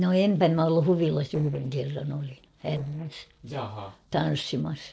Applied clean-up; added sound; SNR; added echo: neural separator model SepFormer DNS4.